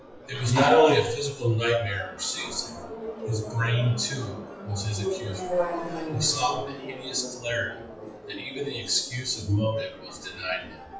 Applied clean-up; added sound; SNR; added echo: classical method WPE with log-MMSE.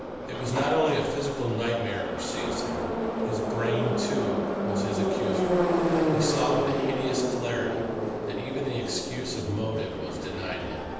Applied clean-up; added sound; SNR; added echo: none; Subway, metro, underground; -3 dB; reverberation time 1.1 s.